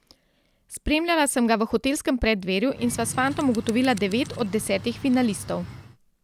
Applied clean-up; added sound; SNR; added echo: none; Bird; 14 dB; none.